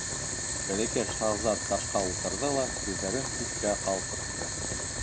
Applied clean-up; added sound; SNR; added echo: none; Boiling; -1 dB; none.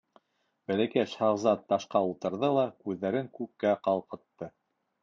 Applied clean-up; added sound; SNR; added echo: none; none; none; none.